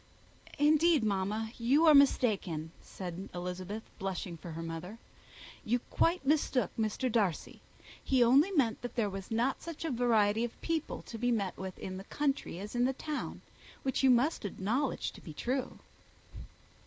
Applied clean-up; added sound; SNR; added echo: none; none; none; none.